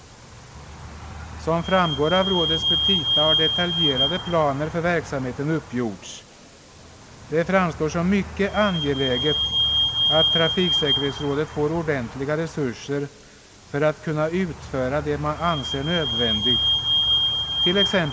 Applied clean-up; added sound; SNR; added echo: none; Squeak / Vehicle; 1 dB; none.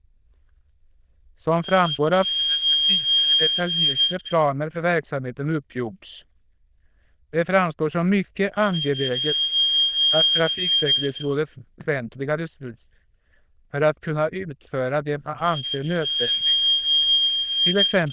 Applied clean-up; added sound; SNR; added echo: neural diffusion model UNIVERSE++.